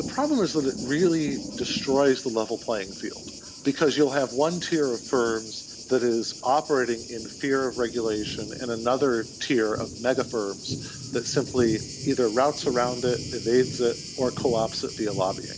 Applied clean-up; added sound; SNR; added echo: none; Thunder; 11 dB; none.